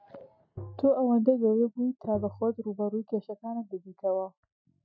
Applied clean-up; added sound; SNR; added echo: classical method Wiener filter.